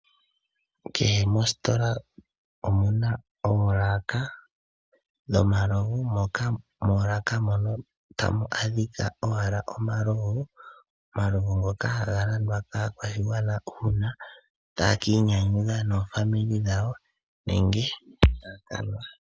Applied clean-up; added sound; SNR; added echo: none; none; none; none.